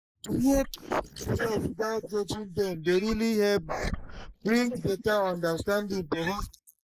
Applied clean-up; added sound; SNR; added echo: neural mask model Resemble Enhance denoiser.